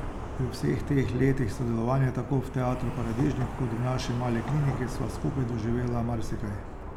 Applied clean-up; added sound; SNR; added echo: none; Traffic noise, roadway noise; 6 dB; none.